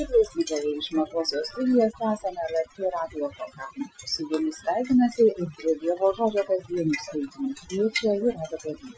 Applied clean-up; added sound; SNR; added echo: classical method Wiener filter.